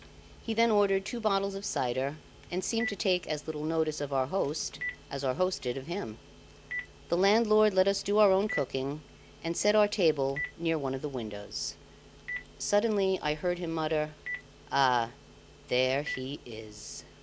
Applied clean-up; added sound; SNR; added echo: none; Telephone; 16 dB; none.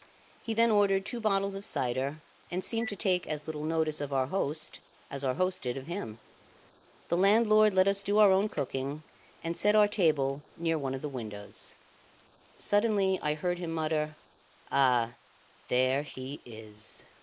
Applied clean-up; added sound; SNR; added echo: neural mask model Resemble Enhance denoiser.